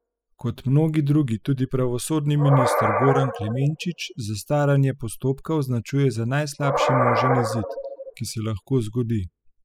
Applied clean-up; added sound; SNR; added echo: classical method spectral subtraction.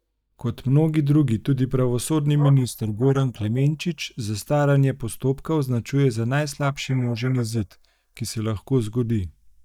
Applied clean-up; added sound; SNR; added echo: neural mask model DeepFilterNet 3.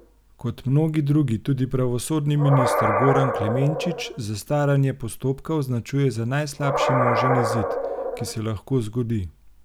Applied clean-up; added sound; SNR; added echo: none; Animal; 4 dB; none.